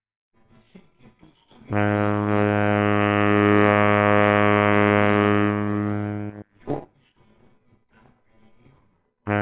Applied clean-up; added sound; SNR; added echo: neural separator model SepFormer WHAMR!.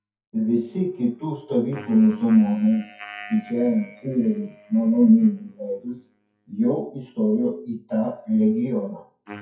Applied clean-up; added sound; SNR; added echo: classical method WPE with log-MMSE.